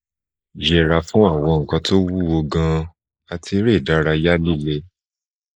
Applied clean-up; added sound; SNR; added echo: neural mask model Resemble Enhance denoiser.